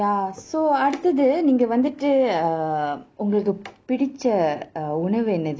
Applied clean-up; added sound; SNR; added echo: none; none; none; none.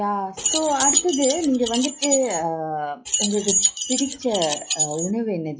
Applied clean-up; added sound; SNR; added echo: classical method log-MMSE.